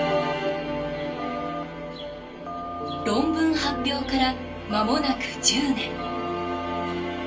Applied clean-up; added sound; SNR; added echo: none; Telephone; 10 dB; reverberation time 0.3 s.